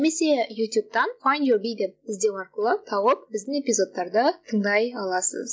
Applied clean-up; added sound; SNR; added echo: none; none; none; none.